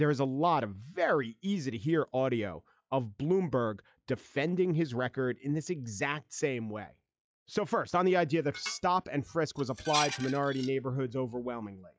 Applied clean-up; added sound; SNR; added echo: classical method log-MMSE.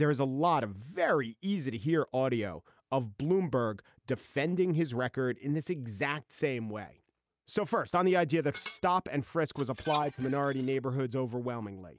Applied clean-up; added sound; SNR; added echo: neural mask model RNNoise.